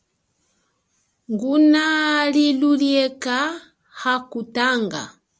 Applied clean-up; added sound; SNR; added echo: none; none; none; none.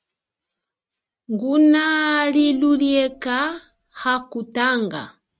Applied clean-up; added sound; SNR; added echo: neural mask model RNNoise.